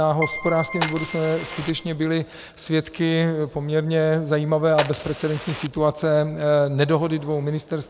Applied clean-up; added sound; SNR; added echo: none; Keyboard (musical) + Fire; 9 dB; none.